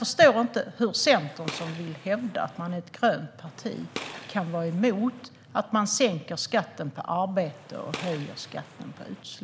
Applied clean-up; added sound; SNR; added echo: none; Gunshot, gunfire; 15 dB; none.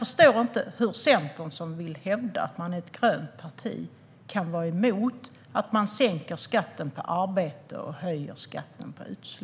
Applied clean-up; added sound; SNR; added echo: none; none; none; none.